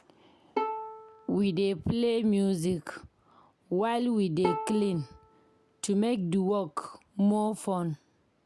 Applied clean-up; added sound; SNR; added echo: none; Bowed string instrument; 10 dB; none.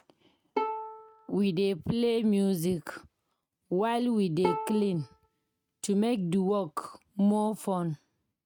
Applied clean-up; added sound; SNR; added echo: neural mask model RNNoise.